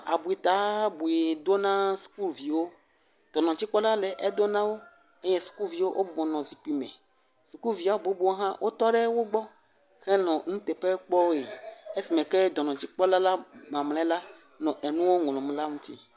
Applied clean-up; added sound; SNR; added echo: none; none; none; none.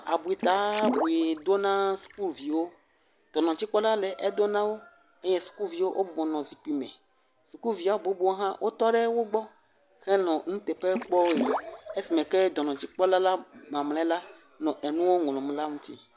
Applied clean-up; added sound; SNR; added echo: none; Water / Splash, splatter; 8 dB; none.